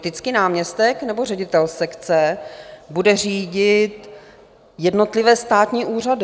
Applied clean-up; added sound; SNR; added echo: none; none; none; none.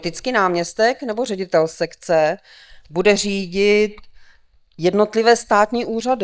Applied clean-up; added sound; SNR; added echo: neural mask model DeepFilterNet 3.